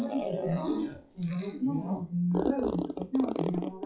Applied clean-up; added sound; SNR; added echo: classical method WPE with log-MMSE.